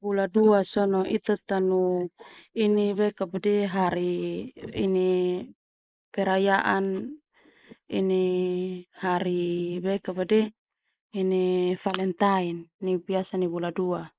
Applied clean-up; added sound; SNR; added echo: neural mask model Resemble Enhance denoiser.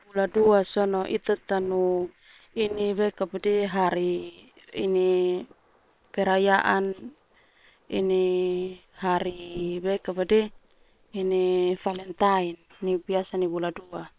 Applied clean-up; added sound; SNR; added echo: neural separator model SepFormer WHAM!.